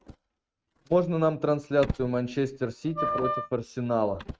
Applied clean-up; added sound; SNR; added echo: neural mask model RNNoise.